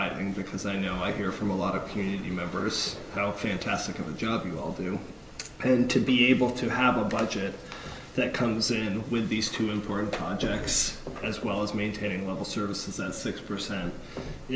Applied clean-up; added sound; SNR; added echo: none; none; none; none.